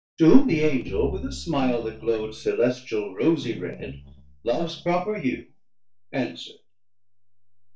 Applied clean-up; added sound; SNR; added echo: neural mask model DeepFilterNet 3.